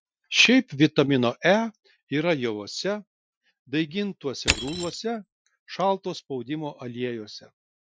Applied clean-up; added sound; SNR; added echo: classical method Wiener filter.